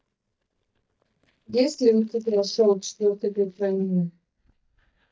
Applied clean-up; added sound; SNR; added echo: neural mask model DeepFilterNet 3.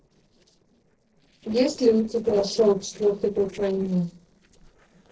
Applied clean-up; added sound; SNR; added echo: neural separator model SepFormer DNS4.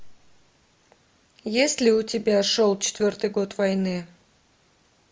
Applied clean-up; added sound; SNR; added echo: none; none; none; none.